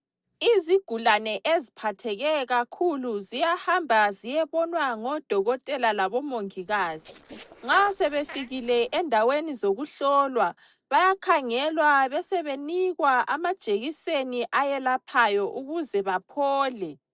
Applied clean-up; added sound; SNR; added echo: neural separator model SepFormer DNS4.